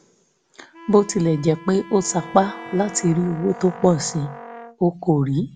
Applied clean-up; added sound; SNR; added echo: none; Brass instrument + Wind instrument, woodwind instrument; 17 dB; none.